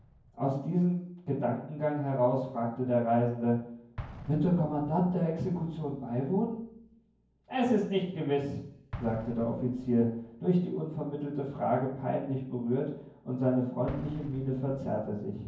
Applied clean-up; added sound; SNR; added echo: none; Explosion; 20 dB; reverberation time 0.9 s.